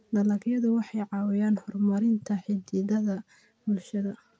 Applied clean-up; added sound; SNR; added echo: none; none; none; none.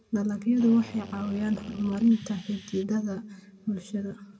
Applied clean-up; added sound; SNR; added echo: none; Drill; 18 dB; reverberation time 1.8 s.